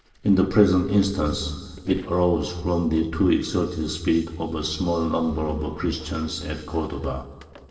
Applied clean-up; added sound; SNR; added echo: neural separator model SepFormer DNS4.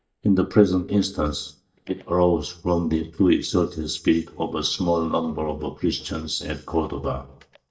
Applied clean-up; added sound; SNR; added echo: neural mask model DeepFilterNet 3.